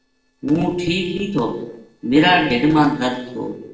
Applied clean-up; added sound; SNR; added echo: neural separator model SepFormer DNS4.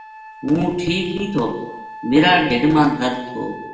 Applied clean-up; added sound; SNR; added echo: none; Wind instrument, woodwind instrument; 17 dB; reverberation time 0.9 s.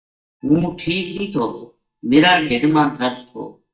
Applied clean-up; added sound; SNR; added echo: neural mask model DeepFilterNet 3.